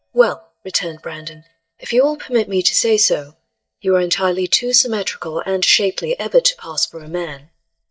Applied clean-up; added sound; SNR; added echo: neural mask model DeepFilterNet 3.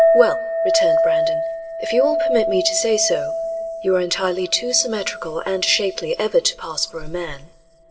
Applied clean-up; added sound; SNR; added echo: none; Chink, clink; 0 dB; reverberation time 0.2 s.